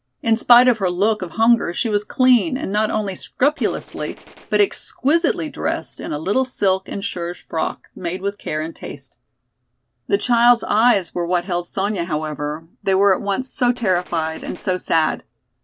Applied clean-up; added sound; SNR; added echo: neural separator model SepFormer DNS4.